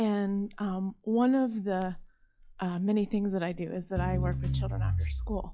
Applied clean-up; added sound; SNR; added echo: classical method log-MMSE.